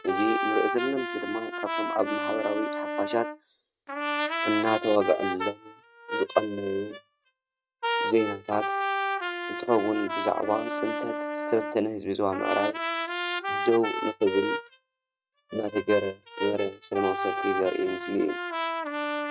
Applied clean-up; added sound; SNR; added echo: neural mask model RNNoise.